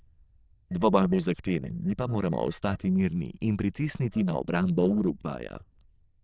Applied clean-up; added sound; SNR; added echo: neural diffusion model UNIVERSE++.